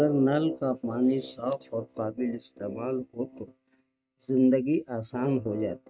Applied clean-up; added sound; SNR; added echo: neural mask model RNNoise.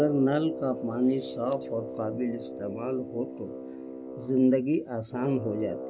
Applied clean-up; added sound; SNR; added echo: none; Brass instrument; 10 dB; none.